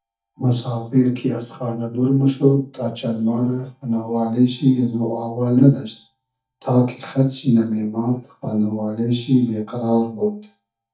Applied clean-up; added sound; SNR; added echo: neural mask model DeepFilterNet 3.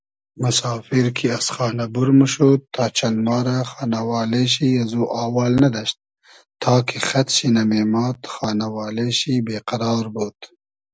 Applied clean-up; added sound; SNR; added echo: none; none; none; none.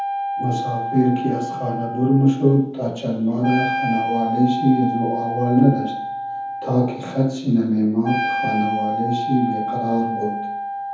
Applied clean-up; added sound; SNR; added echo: none; Wind instrument, woodwind instrument; 5 dB; reverberation time 0.7 s.